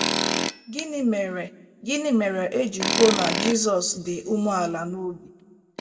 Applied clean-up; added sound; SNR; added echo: none; Tools; 5 dB; reverberation time 0.7 s.